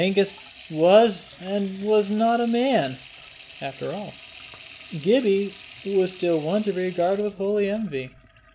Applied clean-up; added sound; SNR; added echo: none; Sink (filling or washing) / Water tap, faucet; 18 dB; none.